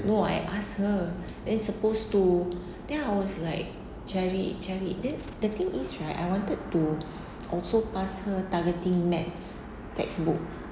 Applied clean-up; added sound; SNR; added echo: none; none; none; none.